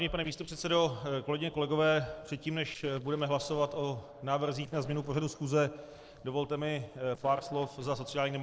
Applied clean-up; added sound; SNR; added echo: neural separator model SepFormer DNS4.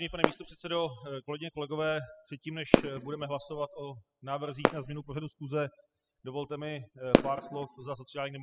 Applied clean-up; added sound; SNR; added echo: classical method spectral subtraction.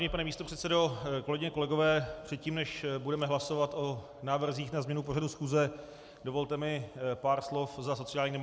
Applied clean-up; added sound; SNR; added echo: none; none; none; none.